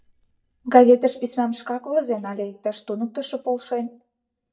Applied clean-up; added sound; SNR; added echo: neural mask model DeepFilterNet 3.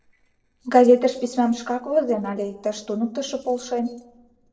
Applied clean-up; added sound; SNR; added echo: neural separator model SepFormer DNS4.